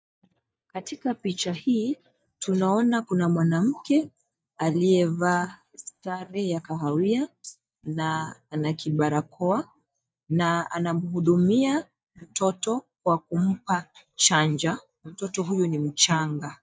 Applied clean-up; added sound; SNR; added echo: neural mask model DeepFilterNet 3.